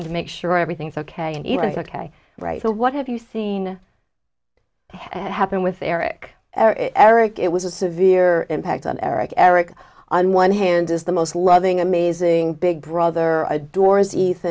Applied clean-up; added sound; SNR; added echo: none; none; none; none.